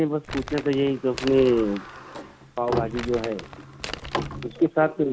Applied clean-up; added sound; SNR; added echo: none; Crumpling, crinkling + Sliding door; 10 dB; none.